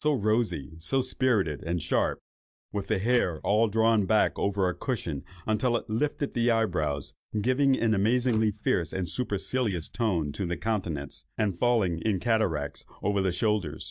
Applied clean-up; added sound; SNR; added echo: neural mask model DeepFilterNet 3.